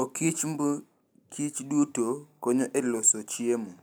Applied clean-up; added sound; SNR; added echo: none; none; none; none.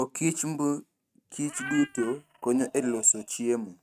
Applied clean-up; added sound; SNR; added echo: neural mask model RNNoise.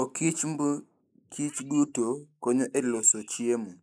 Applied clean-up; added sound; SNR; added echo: neural mask model Resemble Enhance denoiser.